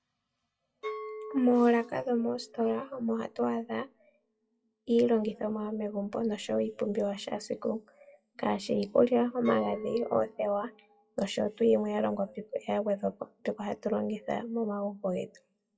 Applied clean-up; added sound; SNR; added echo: classical method WPE with log-MMSE.